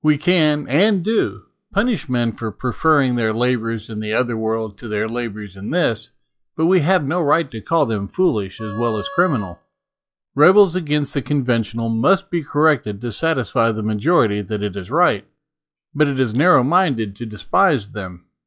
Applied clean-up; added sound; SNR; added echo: classical method log-MMSE.